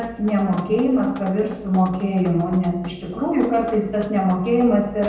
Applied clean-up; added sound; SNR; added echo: none; Drip; 18 dB; reverberation time 0.9 s.